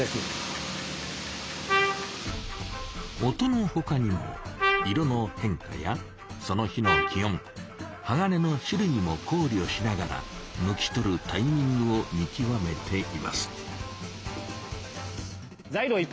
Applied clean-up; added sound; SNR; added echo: none; Trumpet; 1 dB; none.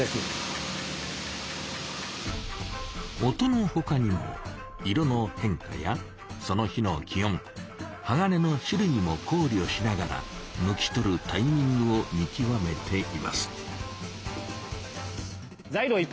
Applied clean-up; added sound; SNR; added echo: none; none; none; none.